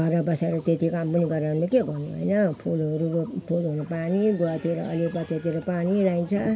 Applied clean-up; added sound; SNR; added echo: none; none; none; none.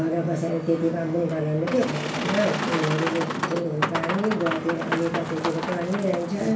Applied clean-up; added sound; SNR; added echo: none; Boat, Water vehicle; 5 dB; reverberation time 0.3 s.